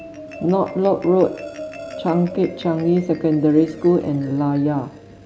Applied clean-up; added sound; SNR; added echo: none; Marimba, xylophone; 16 dB; none.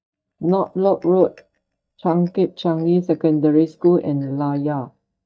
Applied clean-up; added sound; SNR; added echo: neural mask model DeepFilterNet 3.